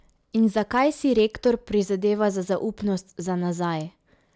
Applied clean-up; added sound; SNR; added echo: none; none; none; none.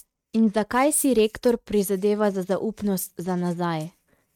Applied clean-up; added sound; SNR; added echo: neural mask model RNNoise.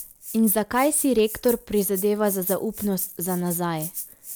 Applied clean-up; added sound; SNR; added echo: none; Rattle (instrument); 12 dB; none.